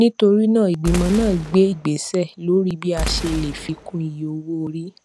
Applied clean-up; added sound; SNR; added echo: none; Boom; 10 dB; none.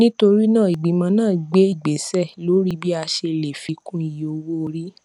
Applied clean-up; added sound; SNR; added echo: none; none; none; none.